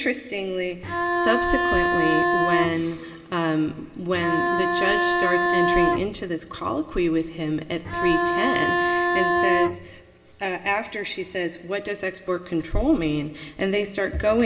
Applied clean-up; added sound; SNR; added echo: none; Bowed string instrument; -3 dB; reverberation time 1.3 s.